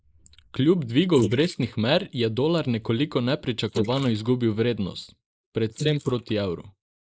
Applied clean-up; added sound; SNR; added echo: neural mask model Resemble Enhance denoiser.